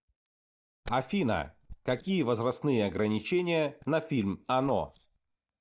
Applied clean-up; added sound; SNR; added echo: neural mask model DeepFilterNet 3.